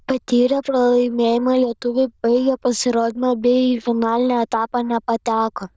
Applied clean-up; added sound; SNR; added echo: neural diffusion model UNIVERSE++.